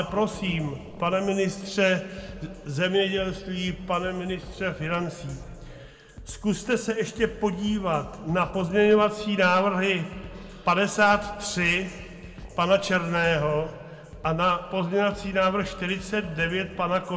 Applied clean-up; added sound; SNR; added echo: none; Drum kit; 19 dB; reverberation time 1.9 s.